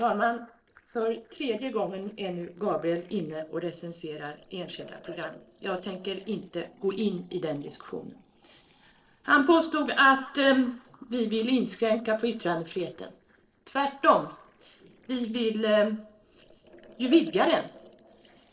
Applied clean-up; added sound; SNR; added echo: neural separator model SepFormer DNS4.